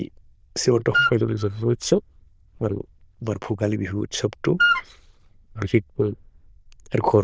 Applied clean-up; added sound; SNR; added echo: neural diffusion model UNIVERSE++.